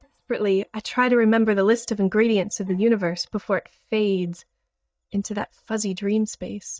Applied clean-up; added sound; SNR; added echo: neural mask model DeepFilterNet 3.